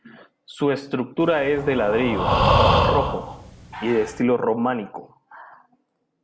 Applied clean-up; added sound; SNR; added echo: none; Breathing; -2 dB; none.